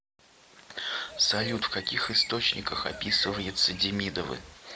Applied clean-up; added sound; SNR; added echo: none; Bird; 14 dB; none.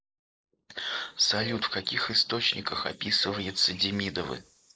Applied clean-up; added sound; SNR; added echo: neural mask model Resemble Enhance denoiser.